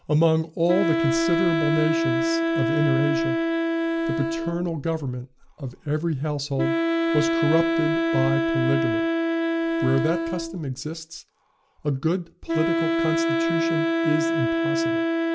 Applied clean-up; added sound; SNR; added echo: none; Wind instrument, woodwind instrument; -2 dB; none.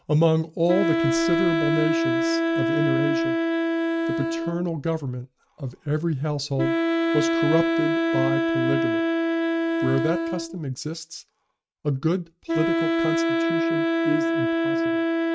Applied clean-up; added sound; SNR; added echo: neural mask model RNNoise.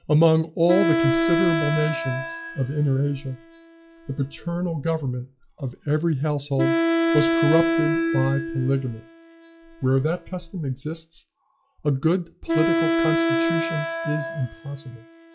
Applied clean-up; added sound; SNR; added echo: classical method log-MMSE.